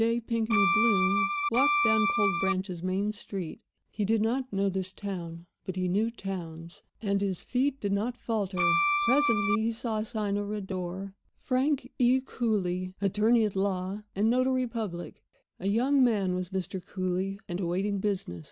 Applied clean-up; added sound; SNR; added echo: none; Bowed string instrument; -2 dB; none.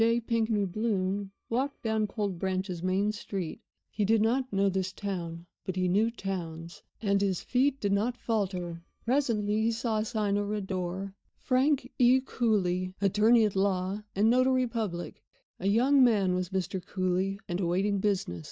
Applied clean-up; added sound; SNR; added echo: neural mask model DeepFilterNet 3.